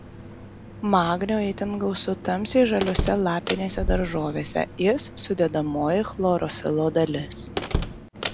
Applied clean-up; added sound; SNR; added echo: none; Slam; 8 dB; none.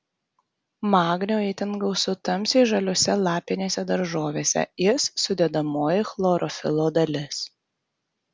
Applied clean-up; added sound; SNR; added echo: none; none; none; none.